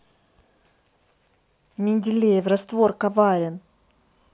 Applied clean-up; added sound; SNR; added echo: none; none; none; none.